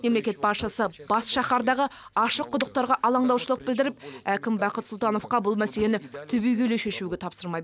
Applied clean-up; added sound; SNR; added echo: none; Camera; 18 dB; none.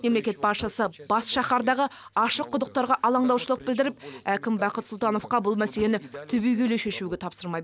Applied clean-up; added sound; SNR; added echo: none; none; none; none.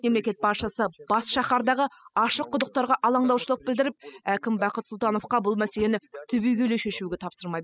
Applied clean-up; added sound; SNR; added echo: classical method spectral subtraction.